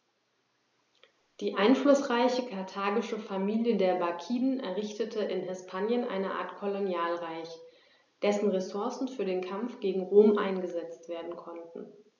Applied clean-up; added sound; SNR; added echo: neural mask model Resemble Enhance denoiser.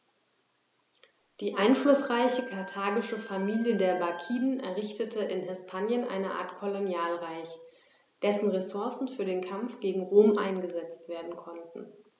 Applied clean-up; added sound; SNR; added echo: none; Bowed string instrument; 17 dB; none.